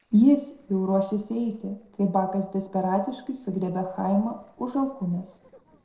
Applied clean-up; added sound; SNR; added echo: neural separator model SepFormer DNS4.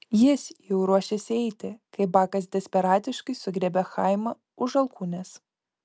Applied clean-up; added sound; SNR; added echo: none; none; none; none.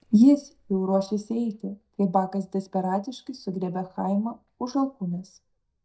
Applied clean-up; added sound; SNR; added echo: neural mask model DeepFilterNet 3.